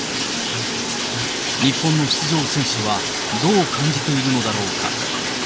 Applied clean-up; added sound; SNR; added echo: none; Bathtub (filling or washing); 1 dB; none.